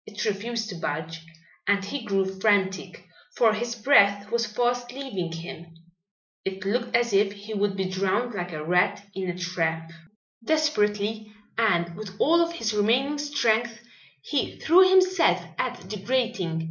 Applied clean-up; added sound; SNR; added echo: neural mask model Resemble Enhance denoiser.